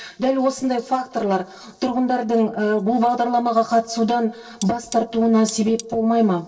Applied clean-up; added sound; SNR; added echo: neural separator model SepFormer DNS4.